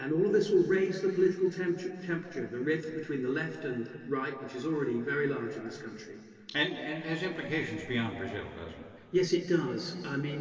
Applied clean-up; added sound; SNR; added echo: none; none; none; reverberation time 2.7 s.